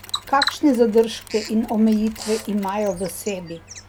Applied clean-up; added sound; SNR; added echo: none; Bird vocalization, bird call, bird song + Mechanisms; 12 dB; none.